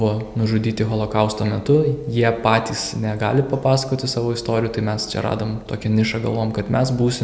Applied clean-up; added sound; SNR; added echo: none; none; none; none.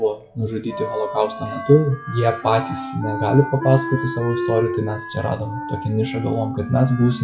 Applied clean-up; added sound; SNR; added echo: classical method WPE with log-MMSE.